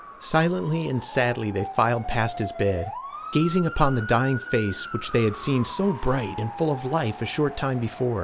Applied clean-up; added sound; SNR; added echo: none; Motor vehicle (road) / Siren; 12 dB; none.